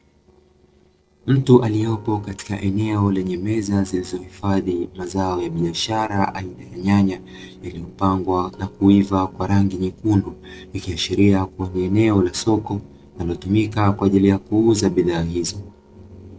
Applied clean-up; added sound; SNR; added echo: neural separator model SepFormer DNS4.